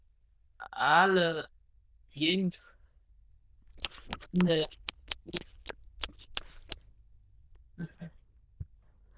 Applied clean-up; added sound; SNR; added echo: neural diffusion model UNIVERSE++.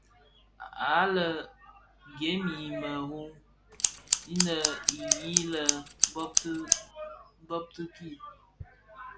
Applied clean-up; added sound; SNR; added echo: none; Scissors; -5 dB; none.